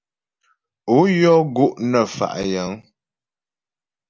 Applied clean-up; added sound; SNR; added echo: none; none; none; none.